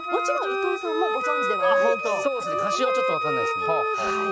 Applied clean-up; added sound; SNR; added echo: none; Wind instrument, woodwind instrument + Wind instrument, woodwind instrument; -4 dB; none.